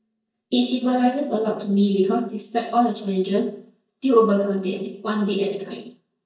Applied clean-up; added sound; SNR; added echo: neural mask model DeepFilterNet 3.